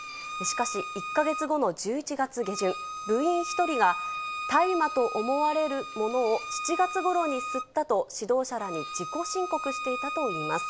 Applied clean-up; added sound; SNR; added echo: none; Bowed string instrument; 7 dB; none.